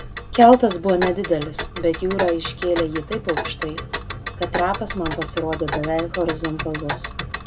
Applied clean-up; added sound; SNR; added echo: none; Tick; 7 dB; none.